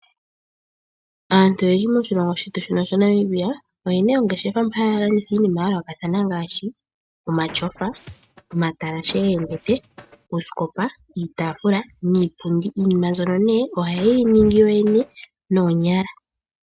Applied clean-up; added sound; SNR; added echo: neural mask model RNNoise.